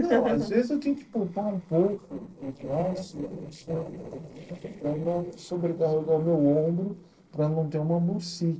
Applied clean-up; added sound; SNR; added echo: neural separator model SepFormer DNS4.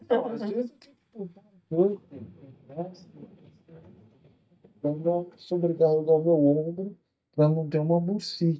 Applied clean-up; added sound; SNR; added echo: neural mask model DeepFilterNet 3.